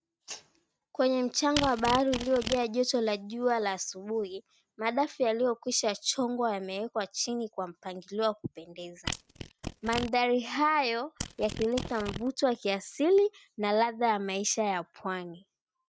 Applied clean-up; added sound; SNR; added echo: neural mask model RNNoise.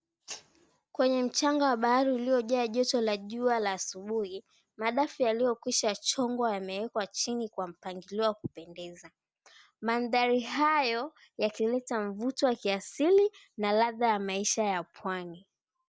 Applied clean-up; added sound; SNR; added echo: none; none; none; none.